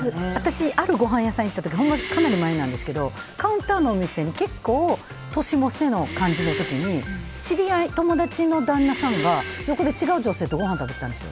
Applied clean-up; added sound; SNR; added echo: none; Breathing; 12 dB; none.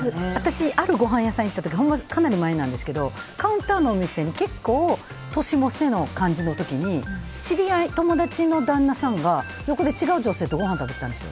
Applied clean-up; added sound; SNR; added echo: none; none; none; none.